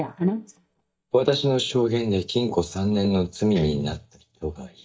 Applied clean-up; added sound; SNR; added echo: neural mask model DeepFilterNet 3.